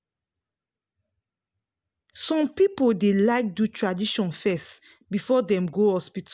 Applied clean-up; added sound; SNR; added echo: none; none; none; none.